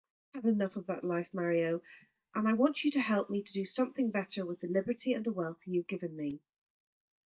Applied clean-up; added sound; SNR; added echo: neural mask model DeepFilterNet 3.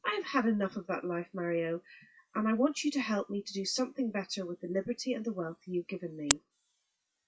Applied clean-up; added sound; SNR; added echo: classical method WPE with log-MMSE.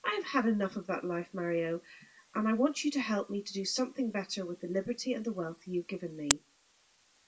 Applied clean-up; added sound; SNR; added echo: none; Camera; 9 dB; reverberation time 0.2 s.